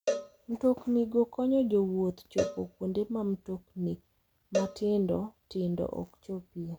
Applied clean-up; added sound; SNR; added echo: none; Cowbell; 8 dB; none.